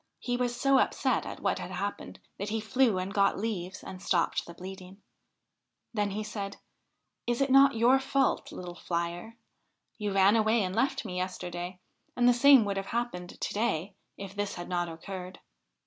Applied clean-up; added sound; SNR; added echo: none; none; none; none.